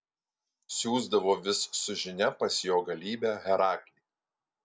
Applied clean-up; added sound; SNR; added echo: none; none; none; none.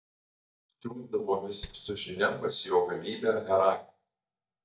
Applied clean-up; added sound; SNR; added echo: neural mask model DeepFilterNet 3.